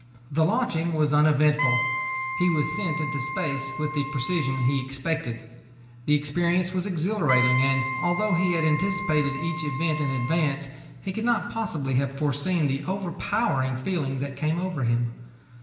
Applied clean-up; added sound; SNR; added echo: none; Wind instrument, woodwind instrument; 5 dB; reverberation time 1.2 s.